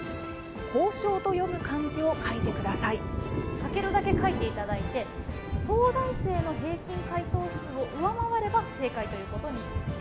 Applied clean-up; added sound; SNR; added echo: none; Thunder; 4 dB; none.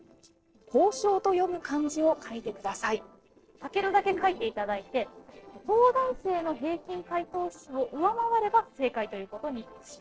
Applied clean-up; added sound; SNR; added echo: neural separator model SepFormer DNS4.